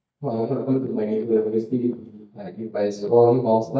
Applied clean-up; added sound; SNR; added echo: neural mask model DeepFilterNet 3.